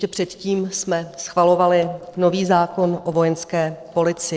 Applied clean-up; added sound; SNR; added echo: neural separator model SepFormer DNS4.